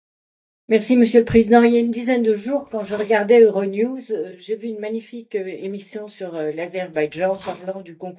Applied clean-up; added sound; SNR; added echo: neural mask model DeepFilterNet 3.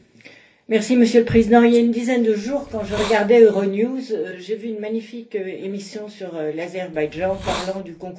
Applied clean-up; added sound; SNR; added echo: none; Hiss; 13 dB; reverberation time 0.3 s.